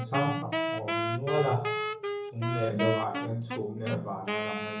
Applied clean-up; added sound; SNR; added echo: none; Wind instrument, woodwind instrument; 1 dB; reverberation time 0.8 s.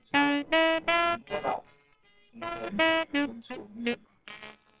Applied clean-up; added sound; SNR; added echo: neural separator model SepFormer WHAMR!.